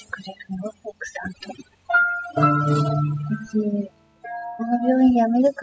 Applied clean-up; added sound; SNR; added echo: classical method spectral subtraction.